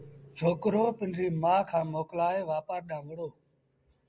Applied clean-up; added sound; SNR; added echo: none; none; none; none.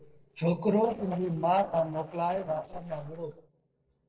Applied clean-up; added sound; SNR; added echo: neural separator model SepFormer DNS4.